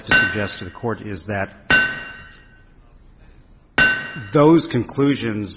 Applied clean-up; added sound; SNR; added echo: none; Hammer; 1 dB; none.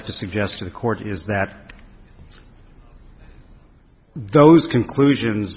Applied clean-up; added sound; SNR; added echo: none; none; none; none.